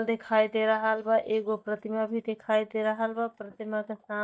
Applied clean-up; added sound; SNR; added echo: neural mask model DeepFilterNet 3.